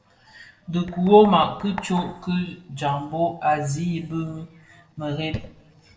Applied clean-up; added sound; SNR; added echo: neural separator model SepFormer DNS4.